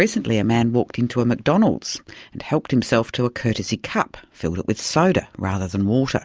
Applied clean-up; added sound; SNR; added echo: none; none; none; none.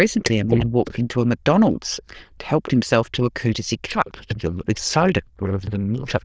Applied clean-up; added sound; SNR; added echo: neural diffusion model UNIVERSE++.